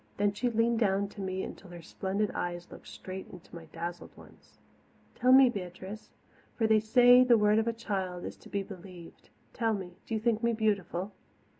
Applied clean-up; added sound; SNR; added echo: none; none; none; none.